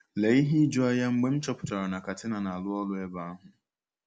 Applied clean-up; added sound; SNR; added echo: none; none; none; none.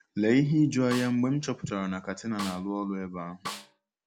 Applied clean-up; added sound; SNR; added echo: none; Snare drum; 13 dB; none.